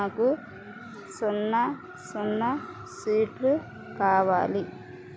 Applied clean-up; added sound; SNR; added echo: none; none; none; none.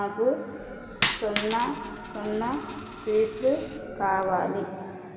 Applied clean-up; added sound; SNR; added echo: none; Coin (dropping); 5 dB; reverberation time 2.4 s.